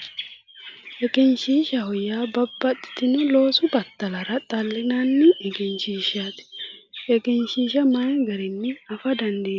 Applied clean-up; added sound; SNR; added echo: none; none; none; none.